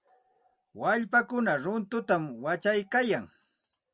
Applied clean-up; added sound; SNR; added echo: none; none; none; none.